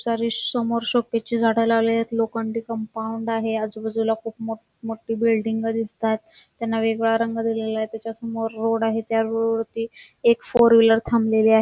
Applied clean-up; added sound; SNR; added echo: none; none; none; none.